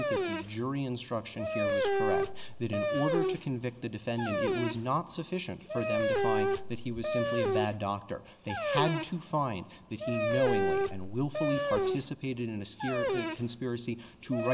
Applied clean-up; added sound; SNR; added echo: none; Dog; -1 dB; none.